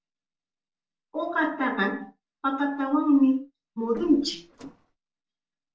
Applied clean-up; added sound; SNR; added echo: neural separator model SepFormer DNS4.